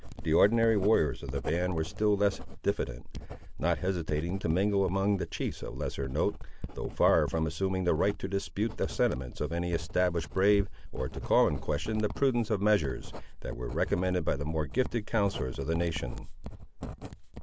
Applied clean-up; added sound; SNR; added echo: none; Writing; 13 dB; none.